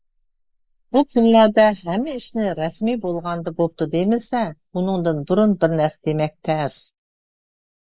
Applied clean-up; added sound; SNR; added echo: neural mask model Resemble Enhance denoiser.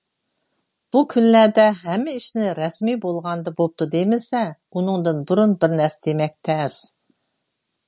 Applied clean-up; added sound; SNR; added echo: none; none; none; none.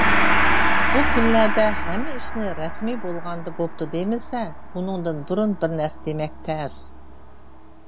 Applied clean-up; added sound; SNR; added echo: none; Gong; -4 dB; none.